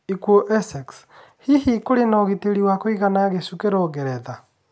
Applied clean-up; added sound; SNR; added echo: none; none; none; none.